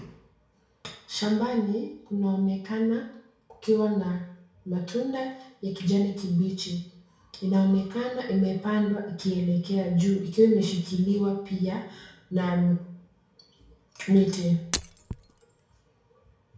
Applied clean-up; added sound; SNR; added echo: none; Shatter; 10 dB; reverberation time 0.6 s.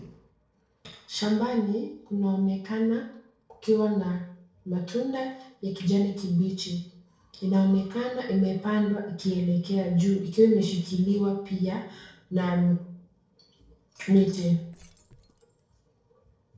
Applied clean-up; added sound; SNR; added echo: neural separator model SepFormer DNS4.